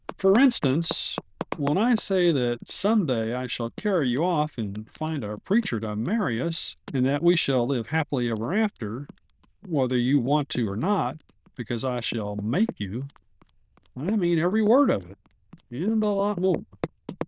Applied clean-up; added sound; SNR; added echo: neural diffusion model UNIVERSE++.